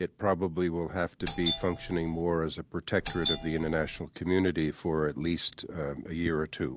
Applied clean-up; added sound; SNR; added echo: none; Doorbell; 1 dB; none.